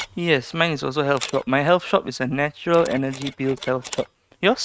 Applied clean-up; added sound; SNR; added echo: neural mask model RNNoise.